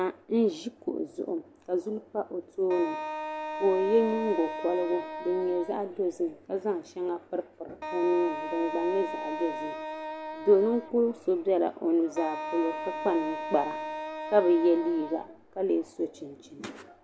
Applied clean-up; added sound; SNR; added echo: none; Wind instrument, woodwind instrument; 8 dB; none.